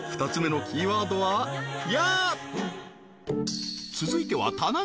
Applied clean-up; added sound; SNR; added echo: none; none; none; none.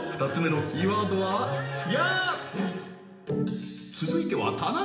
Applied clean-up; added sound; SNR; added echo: none; none; none; reverberation time 0.8 s.